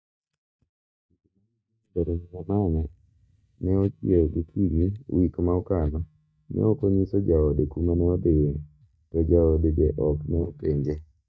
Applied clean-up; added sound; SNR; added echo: neural mask model DeepFilterNet 3.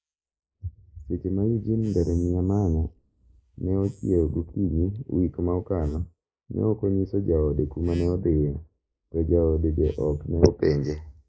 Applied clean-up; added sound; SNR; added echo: neural mask model Resemble Enhance denoiser.